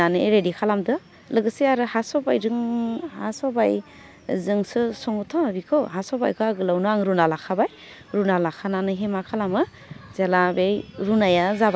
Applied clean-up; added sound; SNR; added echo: none; none; none; none.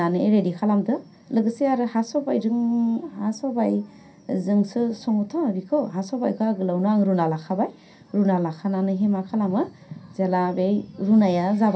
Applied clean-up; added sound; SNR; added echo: none; none; none; reverberation time 0.3 s.